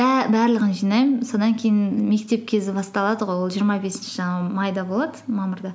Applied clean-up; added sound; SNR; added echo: none; none; none; none.